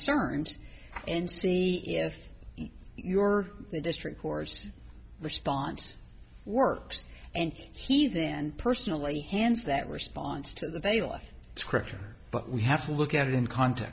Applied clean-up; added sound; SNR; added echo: none; none; none; none.